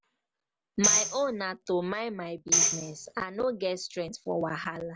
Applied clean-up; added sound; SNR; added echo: none; Tambourine; -3 dB; none.